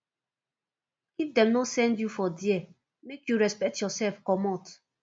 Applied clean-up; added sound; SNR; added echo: none; none; none; none.